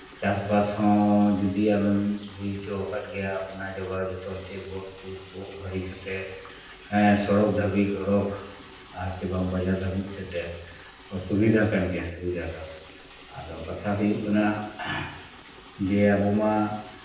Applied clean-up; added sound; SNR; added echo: none; Liquid; 19 dB; reverberation time 0.9 s.